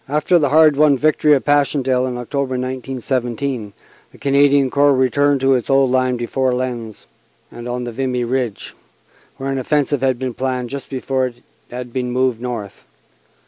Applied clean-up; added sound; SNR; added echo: none; none; none; none.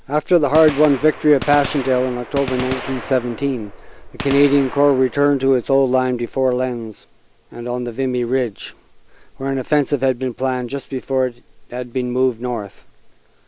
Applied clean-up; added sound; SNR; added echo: none; Gunshot, gunfire; 15 dB; none.